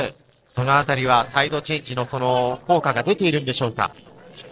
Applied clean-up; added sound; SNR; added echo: neural separator model SepFormer DNS4.